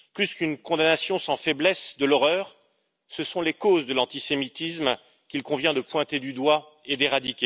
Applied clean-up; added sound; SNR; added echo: none; none; none; none.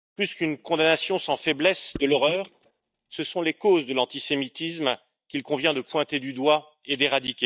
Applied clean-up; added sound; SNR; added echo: neural mask model DeepFilterNet 3.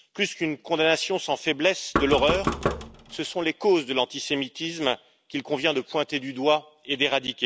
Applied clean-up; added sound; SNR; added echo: none; Knock; 4 dB; none.